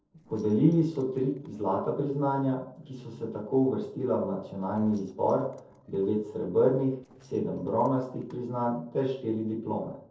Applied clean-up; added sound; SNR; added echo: neural separator model SepFormer DNS4.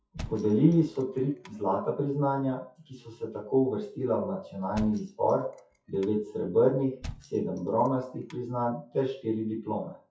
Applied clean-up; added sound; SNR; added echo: classical method WPE with log-MMSE.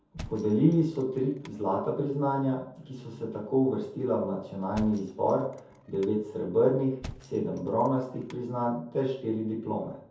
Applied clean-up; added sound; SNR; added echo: none; Thump, thud; 18 dB; reverberation time 0.6 s.